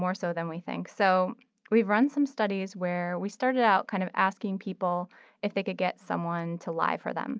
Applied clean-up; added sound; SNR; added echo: none; none; none; none.